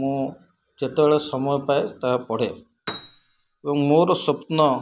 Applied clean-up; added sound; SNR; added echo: none; Piano; 16 dB; none.